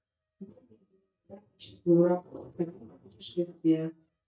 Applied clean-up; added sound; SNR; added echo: neural mask model DeepFilterNet 3.